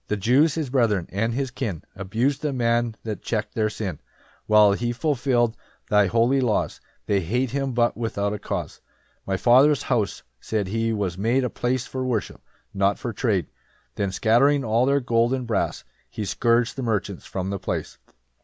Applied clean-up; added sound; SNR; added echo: none; none; none; none.